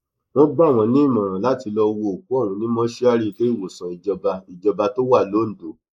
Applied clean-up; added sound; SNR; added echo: neural mask model Resemble Enhance denoiser.